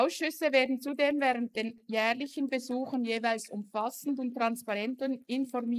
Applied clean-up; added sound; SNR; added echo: neural mask model Resemble Enhance denoiser.